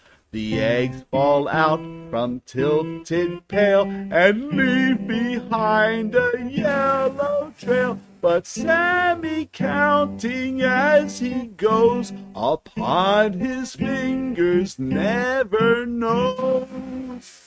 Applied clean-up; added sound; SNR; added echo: neural mask model RNNoise.